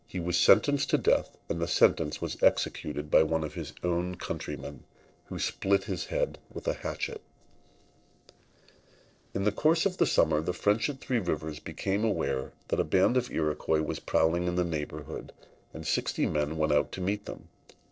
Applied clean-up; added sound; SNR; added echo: neural separator model SepFormer DNS4.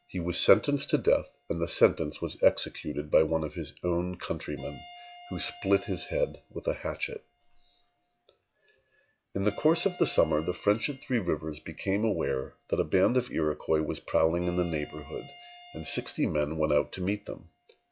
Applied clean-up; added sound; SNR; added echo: classical method log-MMSE.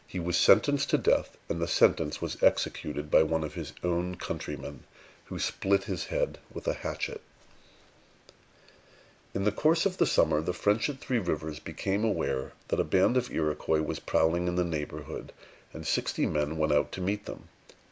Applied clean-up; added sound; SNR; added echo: none; none; none; none.